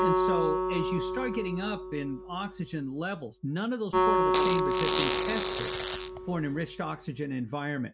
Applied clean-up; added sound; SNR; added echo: none; Fart + Acoustic guitar; -4 dB; none.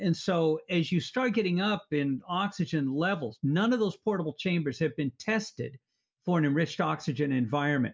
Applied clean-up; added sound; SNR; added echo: none; none; none; none.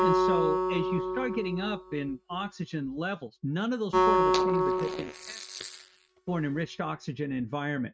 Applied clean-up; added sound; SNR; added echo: neural mask model RNNoise.